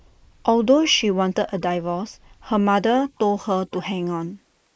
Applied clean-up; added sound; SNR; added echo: neural mask model Resemble Enhance denoiser.